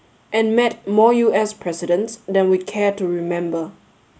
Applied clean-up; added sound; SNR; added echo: none; none; none; none.